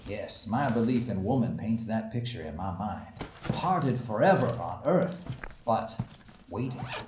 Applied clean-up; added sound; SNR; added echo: none; Zipper (clothing); 13 dB; reverberation time 0.6 s.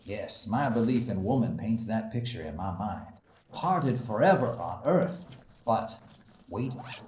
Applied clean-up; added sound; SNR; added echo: neural separator model SepFormer DNS4.